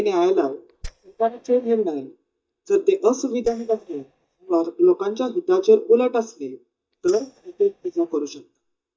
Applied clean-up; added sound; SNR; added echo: neural mask model DeepFilterNet 3.